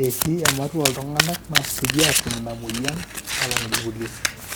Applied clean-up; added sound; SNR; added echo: none; Domestic sounds, home sounds; -2 dB; none.